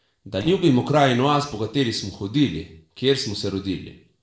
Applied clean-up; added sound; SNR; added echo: neural separator model SepFormer DNS4.